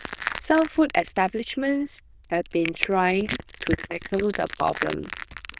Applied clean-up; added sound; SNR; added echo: neural diffusion model UNIVERSE++.